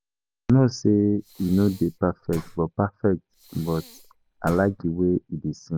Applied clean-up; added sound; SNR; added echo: none; Breathing; 19 dB; none.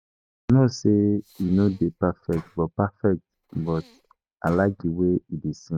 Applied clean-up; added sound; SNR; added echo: neural mask model RNNoise.